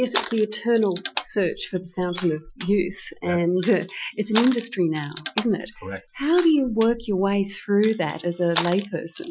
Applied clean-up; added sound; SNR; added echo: classical method Wiener filter.